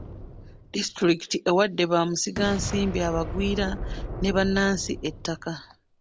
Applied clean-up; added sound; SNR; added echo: none; Boom; 9 dB; none.